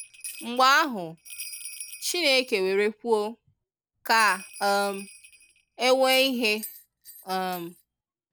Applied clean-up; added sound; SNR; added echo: none; Bell; 18 dB; none.